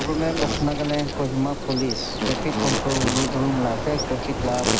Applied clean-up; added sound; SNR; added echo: none; Insect; 0 dB; none.